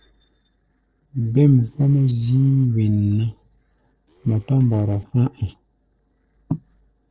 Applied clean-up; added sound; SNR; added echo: neural separator model SepFormer DNS4.